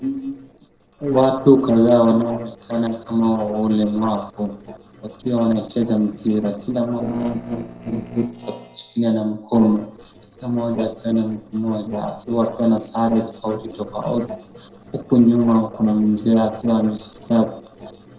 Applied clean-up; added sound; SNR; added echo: neural separator model SepFormer DNS4.